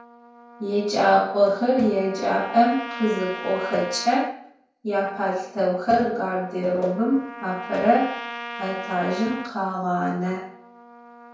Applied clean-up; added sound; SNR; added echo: none; Trumpet; 14 dB; reverberation time 0.5 s.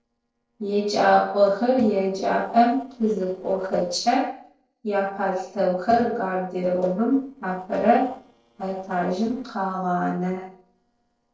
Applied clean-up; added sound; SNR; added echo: neural separator model SepFormer DNS4.